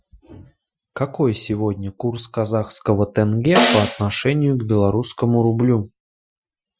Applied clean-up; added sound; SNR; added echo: classical method Wiener filter.